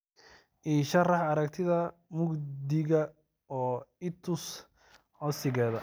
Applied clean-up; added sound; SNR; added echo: none; none; none; none.